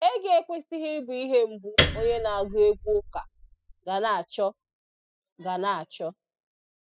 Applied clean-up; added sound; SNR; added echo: classical method spectral subtraction.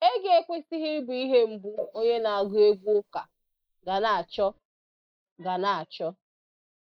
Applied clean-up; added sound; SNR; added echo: neural mask model Resemble Enhance denoiser.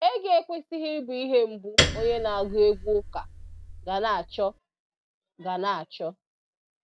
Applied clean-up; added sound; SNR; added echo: none; Piano; 3 dB; none.